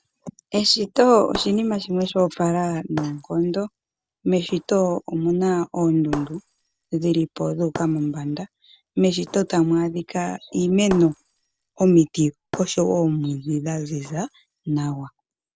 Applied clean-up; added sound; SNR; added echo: none; Shatter; 19 dB; none.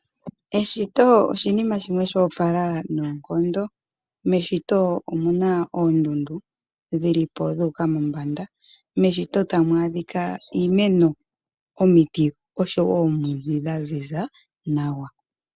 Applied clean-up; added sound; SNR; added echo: none; none; none; none.